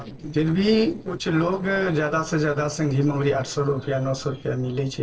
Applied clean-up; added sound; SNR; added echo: neural separator model SepFormer DNS4.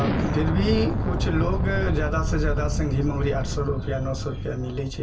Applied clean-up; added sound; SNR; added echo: none; Explosion; -2 dB; reverberation time 0.2 s.